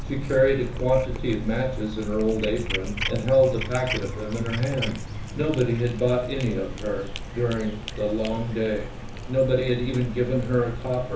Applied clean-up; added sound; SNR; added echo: none; Cat; 7 dB; reverberation time 0.7 s.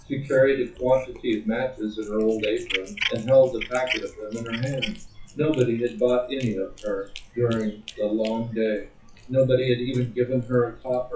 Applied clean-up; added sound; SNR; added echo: classical method WPE with log-MMSE.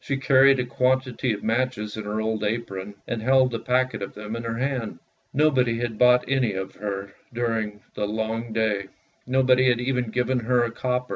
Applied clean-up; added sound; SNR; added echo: none; none; none; none.